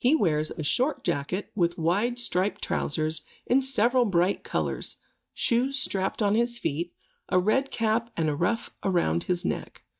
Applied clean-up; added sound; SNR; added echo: neural mask model DeepFilterNet 3.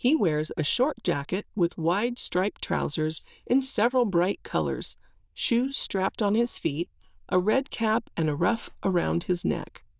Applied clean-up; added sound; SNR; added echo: neural diffusion model UNIVERSE++.